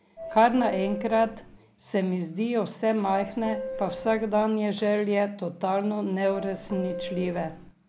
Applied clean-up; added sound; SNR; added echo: none; Subway, metro, underground / Doorbell; 10 dB; none.